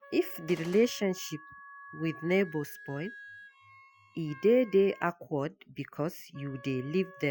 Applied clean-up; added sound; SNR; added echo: classical method Wiener filter.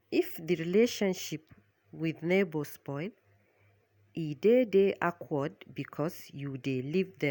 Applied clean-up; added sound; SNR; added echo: none; none; none; none.